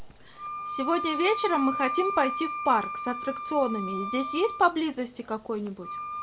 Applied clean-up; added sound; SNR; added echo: none; Wind instrument, woodwind instrument; 6 dB; none.